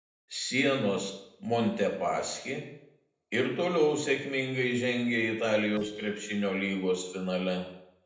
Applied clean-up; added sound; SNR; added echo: neural separator model SepFormer DNS4.